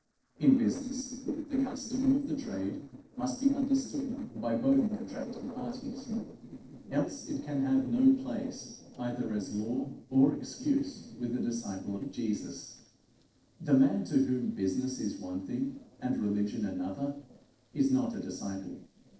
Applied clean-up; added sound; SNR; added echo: neural separator model SepFormer DNS4.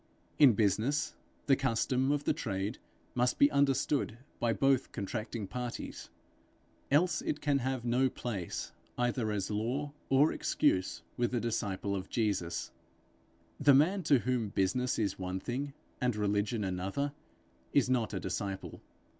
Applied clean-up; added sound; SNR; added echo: none; none; none; none.